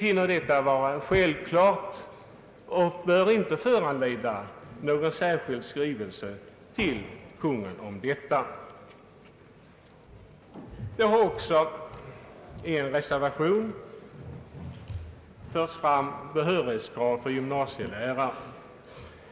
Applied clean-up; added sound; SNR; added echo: none; none; none; none.